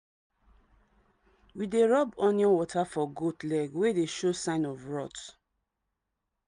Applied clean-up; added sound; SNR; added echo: none; none; none; none.